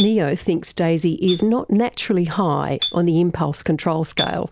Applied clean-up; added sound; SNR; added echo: none; Chink, clink; 13 dB; none.